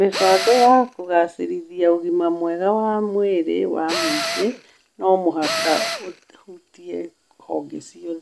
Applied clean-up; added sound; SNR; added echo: none; Tools; 7 dB; none.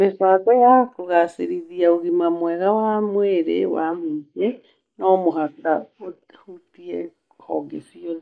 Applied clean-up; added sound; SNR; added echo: neural mask model Resemble Enhance denoiser.